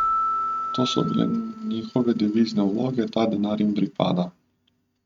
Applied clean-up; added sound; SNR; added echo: neural mask model RNNoise.